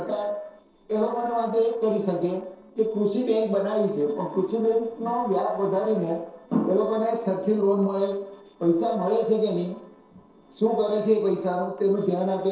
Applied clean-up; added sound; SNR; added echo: neural separator model SepFormer DNS4.